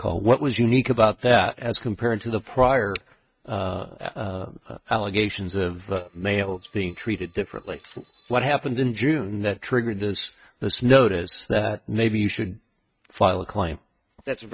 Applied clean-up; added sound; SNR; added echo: neural mask model RNNoise.